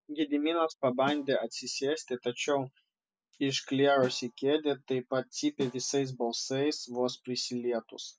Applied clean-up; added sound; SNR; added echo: none; Snare drum; 19 dB; none.